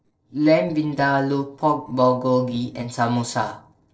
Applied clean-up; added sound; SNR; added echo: neural separator model SepFormer DNS4.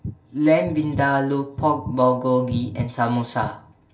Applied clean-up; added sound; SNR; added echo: none; Bass guitar; 11 dB; reverberation time 0.2 s.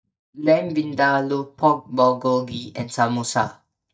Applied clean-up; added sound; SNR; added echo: neural mask model DeepFilterNet 3.